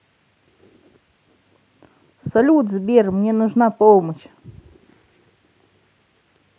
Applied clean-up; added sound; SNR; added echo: none; none; none; none.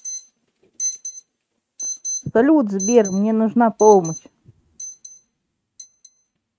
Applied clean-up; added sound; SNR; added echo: neural mask model RNNoise.